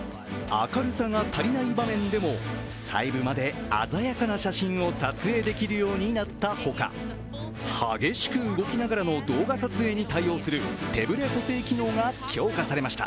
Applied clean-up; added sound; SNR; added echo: none; none; none; none.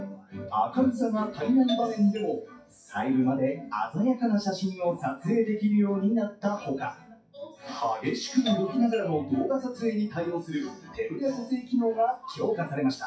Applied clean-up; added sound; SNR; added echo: classical method WPE with log-MMSE.